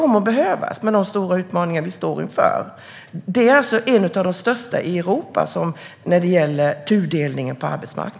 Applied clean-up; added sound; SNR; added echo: none; none; none; none.